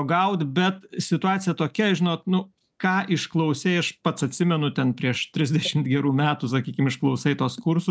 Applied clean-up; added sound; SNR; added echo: none; none; none; none.